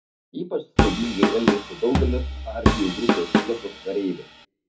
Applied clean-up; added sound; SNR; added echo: none; Drum kit; -4 dB; reverberation time 0.3 s.